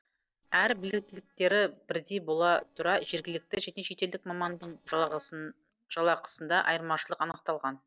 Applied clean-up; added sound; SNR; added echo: neural separator model SepFormer DNS4.